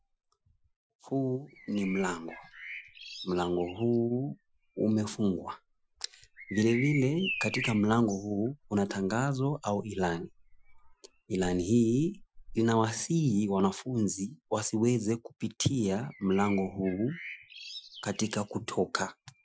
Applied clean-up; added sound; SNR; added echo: classical method Wiener filter.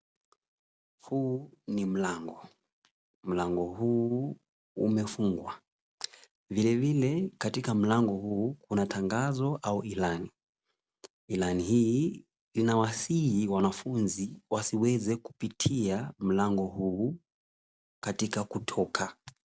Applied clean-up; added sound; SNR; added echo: none; none; none; none.